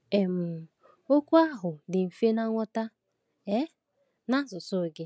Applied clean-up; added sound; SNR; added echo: none; none; none; none.